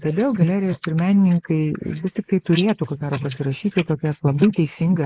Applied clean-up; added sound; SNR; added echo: neural mask model Resemble Enhance denoiser.